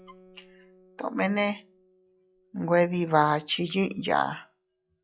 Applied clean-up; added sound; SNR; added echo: classical method log-MMSE.